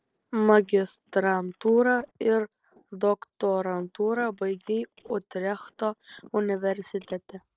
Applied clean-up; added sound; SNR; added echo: neural separator model SepFormer DNS4.